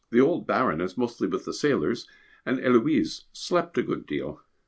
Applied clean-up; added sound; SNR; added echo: none; none; none; none.